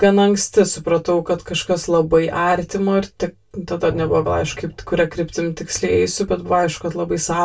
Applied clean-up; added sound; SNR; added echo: none; Drum; 14 dB; reverberation time 0.2 s.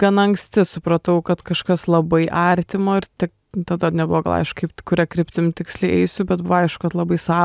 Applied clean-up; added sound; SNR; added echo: none; none; none; none.